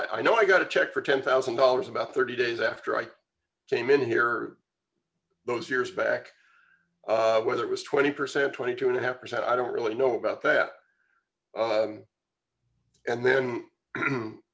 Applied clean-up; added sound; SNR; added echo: none; none; none; none.